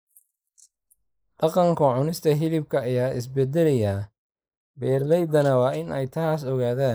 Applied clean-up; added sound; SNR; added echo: neural mask model Resemble Enhance denoiser.